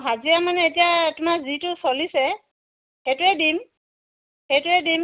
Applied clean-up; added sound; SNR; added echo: none; none; none; none.